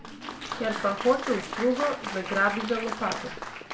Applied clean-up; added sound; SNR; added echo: none; Applause; 7 dB; none.